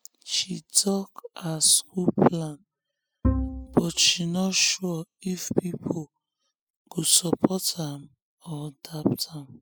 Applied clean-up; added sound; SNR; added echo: classical method spectral subtraction.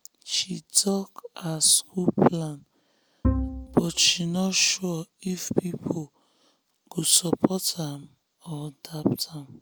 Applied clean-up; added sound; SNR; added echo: none; Bowed string instrument; 3 dB; none.